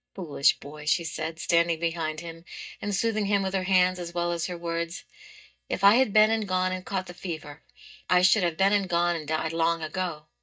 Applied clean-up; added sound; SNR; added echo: neural mask model DeepFilterNet 3.